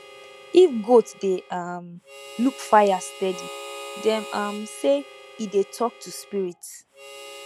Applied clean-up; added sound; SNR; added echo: none; Harmonica; 17 dB; none.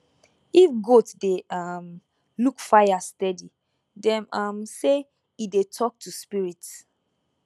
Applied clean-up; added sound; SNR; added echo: none; none; none; none.